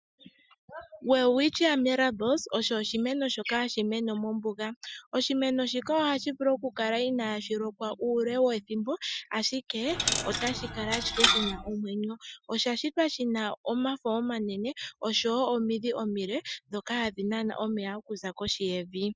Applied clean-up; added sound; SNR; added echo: classical method Wiener filter.